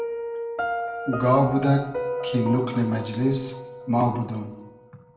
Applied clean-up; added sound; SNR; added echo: none; Piano; 7 dB; reverberation time 0.7 s.